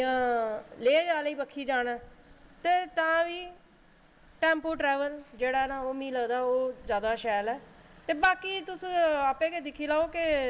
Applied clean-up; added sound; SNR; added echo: none; none; none; none.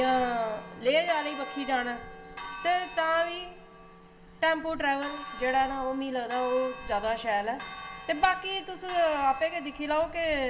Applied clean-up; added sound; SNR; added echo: none; Church bell; 14 dB; reverberation time 2.3 s.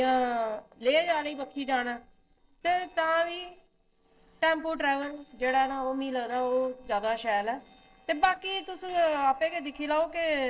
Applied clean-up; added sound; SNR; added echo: neural separator model SepFormer DNS4.